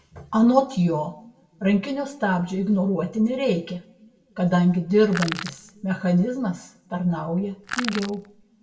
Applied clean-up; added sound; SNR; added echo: none; Crushing; 9 dB; reverberation time 0.6 s.